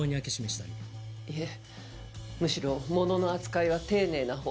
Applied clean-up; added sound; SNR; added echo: none; none; none; none.